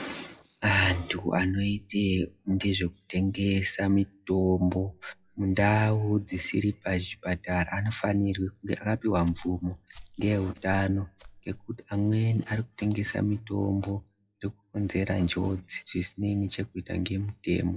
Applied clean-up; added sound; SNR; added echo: classical method WPE with log-MMSE.